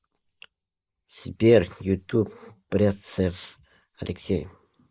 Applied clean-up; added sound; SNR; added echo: neural mask model Resemble Enhance denoiser.